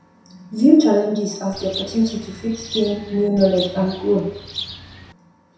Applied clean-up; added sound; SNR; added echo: none; Bird; 14 dB; reverberation time 0.7 s.